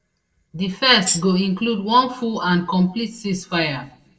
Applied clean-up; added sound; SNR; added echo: neural separator model SepFormer DNS4.